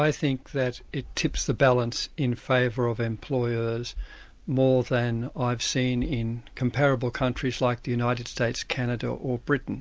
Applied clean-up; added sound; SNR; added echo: none; none; none; none.